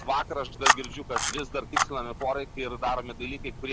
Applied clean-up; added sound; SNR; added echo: none; Camera; -1 dB; none.